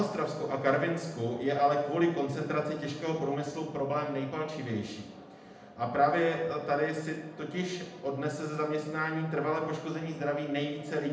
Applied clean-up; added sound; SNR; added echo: none; none; none; reverberation time 0.8 s.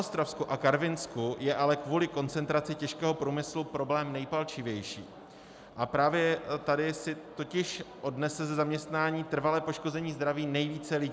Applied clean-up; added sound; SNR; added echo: none; none; none; none.